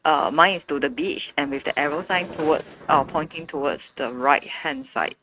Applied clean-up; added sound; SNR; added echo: neural mask model RNNoise.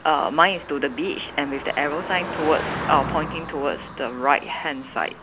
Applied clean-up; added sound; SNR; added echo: none; Car passing by; 9 dB; none.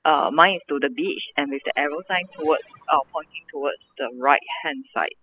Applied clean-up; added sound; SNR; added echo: classical method spectral subtraction.